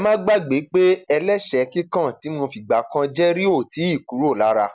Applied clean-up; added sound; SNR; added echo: none; none; none; none.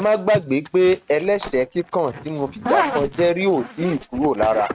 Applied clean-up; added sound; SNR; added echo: neural mask model RNNoise.